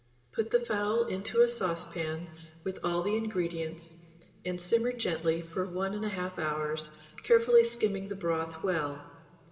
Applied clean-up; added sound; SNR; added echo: none; none; none; reverberation time 2.2 s.